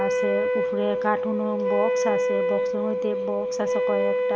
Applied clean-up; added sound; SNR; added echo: none; Wind instrument, woodwind instrument; -4 dB; none.